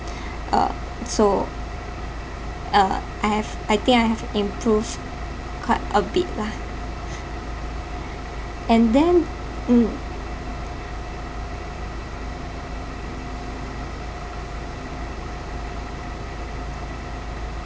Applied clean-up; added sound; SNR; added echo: none; Engine; 6 dB; none.